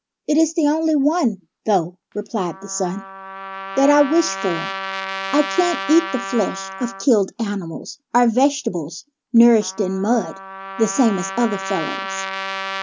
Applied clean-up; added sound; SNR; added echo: none; Trumpet; 11 dB; none.